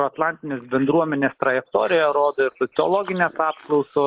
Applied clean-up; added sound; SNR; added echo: neural mask model Resemble Enhance denoiser.